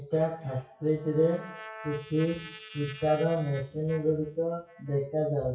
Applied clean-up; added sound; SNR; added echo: classical method WPE with log-MMSE.